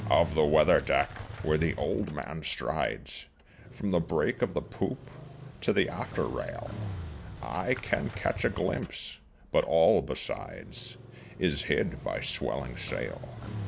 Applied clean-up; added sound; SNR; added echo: none; Motorcycle; 12 dB; none.